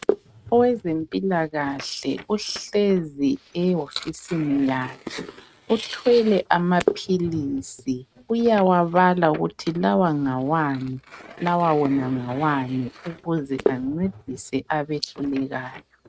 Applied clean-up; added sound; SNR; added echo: neural mask model RNNoise.